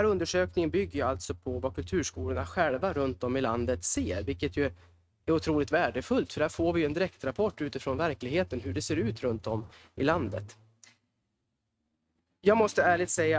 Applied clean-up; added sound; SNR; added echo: neural mask model RNNoise.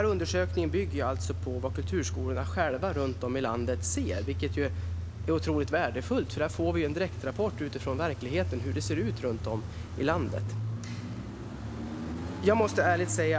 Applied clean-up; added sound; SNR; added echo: none; Idling / Engine starting / Accelerating, revving, vroom / Car; 4 dB; none.